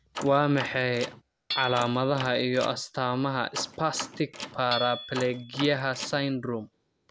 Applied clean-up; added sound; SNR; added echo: none; Door + Hammer / Chink, clink; 11 dB; none.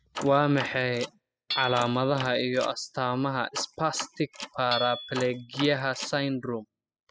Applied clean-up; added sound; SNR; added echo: classical method spectral subtraction.